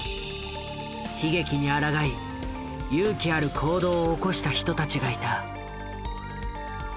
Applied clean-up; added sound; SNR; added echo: none; none; none; none.